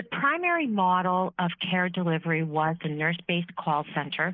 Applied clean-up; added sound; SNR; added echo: neural mask model Resemble Enhance denoiser.